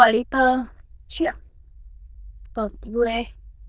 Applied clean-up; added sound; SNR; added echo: neural diffusion model UNIVERSE++.